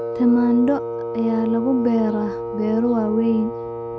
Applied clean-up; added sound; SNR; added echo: none; Wind instrument, woodwind instrument; 7 dB; none.